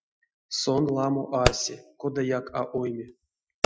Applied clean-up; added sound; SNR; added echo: classical method Wiener filter.